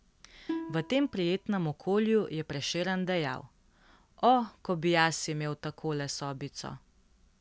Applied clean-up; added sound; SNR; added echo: none; Plucked string instrument; 9 dB; none.